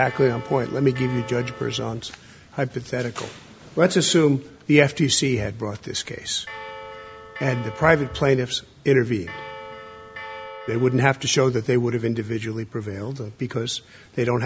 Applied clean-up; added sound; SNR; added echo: none; Bell; 14 dB; none.